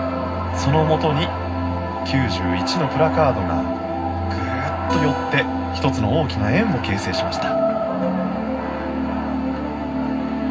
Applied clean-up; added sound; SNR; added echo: none; Acoustic guitar; 12 dB; reverberation time 0.4 s.